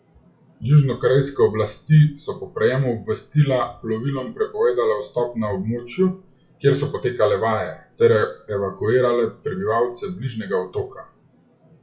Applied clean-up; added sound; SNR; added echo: classical method WPE with log-MMSE.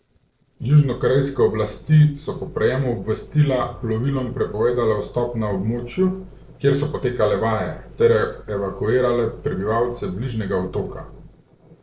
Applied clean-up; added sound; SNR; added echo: neural separator model SepFormer DNS4.